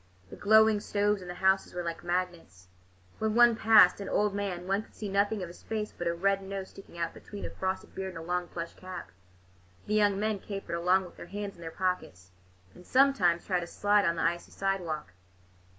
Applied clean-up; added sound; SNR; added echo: none; none; none; none.